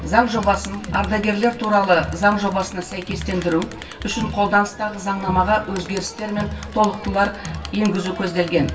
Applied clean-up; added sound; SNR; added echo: none; Crowd; 11 dB; reverberation time 0.1 s.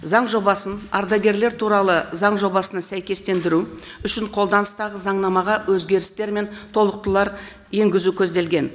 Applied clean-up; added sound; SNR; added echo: none; none; none; none.